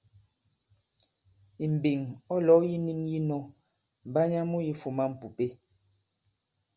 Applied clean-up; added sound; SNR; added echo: none; none; none; none.